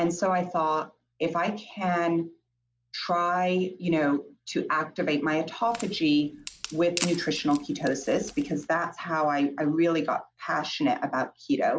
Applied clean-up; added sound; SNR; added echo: none; Wood; 13 dB; none.